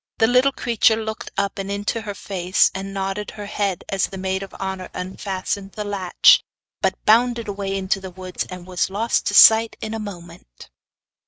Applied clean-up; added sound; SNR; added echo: neural mask model RNNoise.